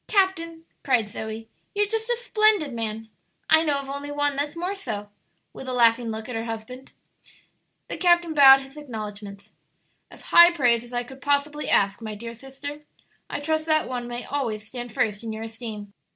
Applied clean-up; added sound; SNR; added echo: none; none; none; none.